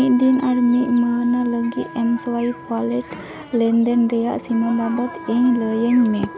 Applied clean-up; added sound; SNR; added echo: none; Wind instrument, woodwind instrument; 17 dB; none.